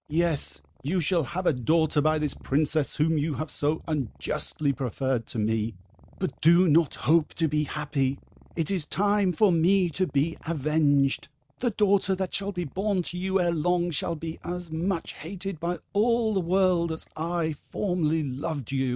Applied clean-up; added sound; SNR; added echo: neural mask model RNNoise.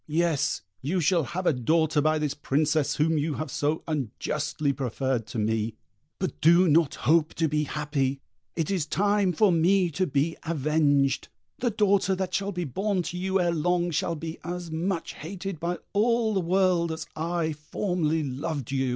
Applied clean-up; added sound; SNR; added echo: none; none; none; none.